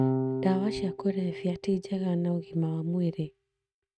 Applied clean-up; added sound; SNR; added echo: neural mask model RNNoise.